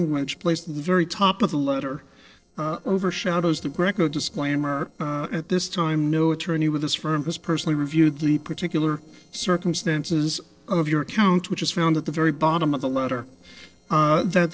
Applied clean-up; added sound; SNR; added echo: neural separator model SepFormer DNS4.